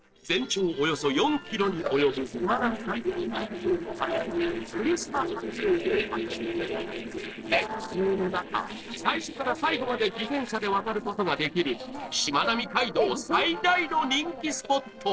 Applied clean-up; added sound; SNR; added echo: neural separator model SepFormer DNS4.